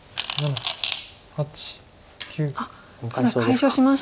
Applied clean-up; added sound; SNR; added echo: none; none; none; none.